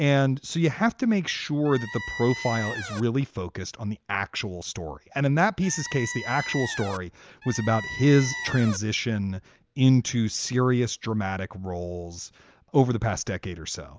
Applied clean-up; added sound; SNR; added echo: none; Squeak; 9 dB; none.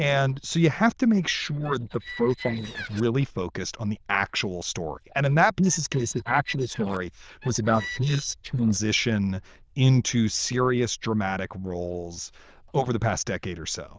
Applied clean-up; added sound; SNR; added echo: neural diffusion model UNIVERSE++.